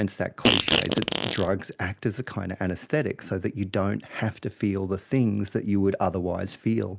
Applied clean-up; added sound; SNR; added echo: none; Fart; -3 dB; none.